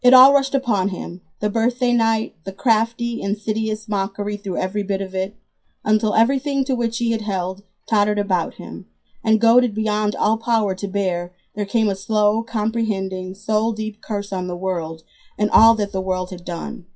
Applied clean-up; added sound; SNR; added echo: classical method WPE with log-MMSE.